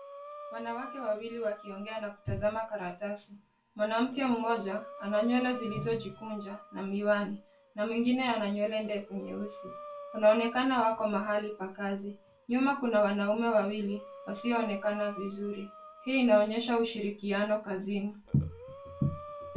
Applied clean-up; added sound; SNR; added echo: none; Breathing; 17 dB; reverberation time 0.2 s.